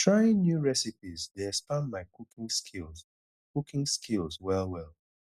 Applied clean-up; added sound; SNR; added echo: none; none; none; none.